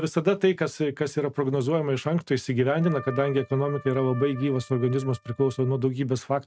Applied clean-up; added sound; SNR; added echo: neural mask model RNNoise.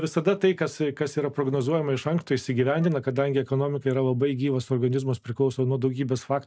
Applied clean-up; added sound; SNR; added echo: neural mask model DeepFilterNet 3.